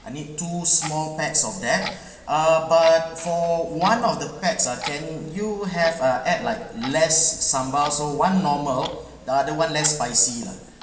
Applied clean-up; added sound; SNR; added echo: none; Clock; 17 dB; reverberation time 0.9 s.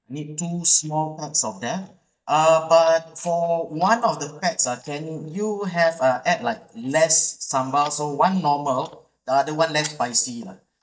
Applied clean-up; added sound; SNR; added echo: neural mask model DeepFilterNet 3.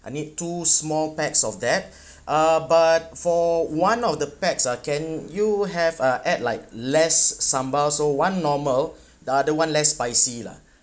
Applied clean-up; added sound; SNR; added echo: none; none; none; none.